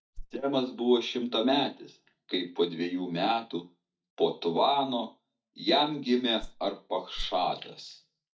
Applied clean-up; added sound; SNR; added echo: neural mask model DeepFilterNet 3.